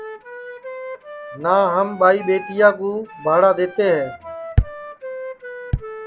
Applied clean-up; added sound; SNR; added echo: none; Wind instrument, woodwind instrument; 14 dB; none.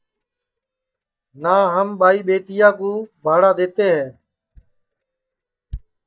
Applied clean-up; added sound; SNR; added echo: neural mask model DeepFilterNet 3.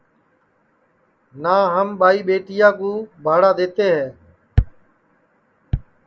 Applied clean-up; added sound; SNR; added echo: none; none; none; none.